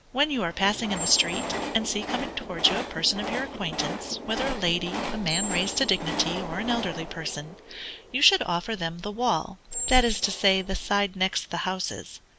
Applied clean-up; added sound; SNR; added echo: none; Train + Squeak; 8 dB; none.